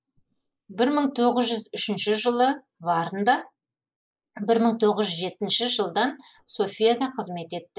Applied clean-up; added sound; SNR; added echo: neural mask model Resemble Enhance denoiser.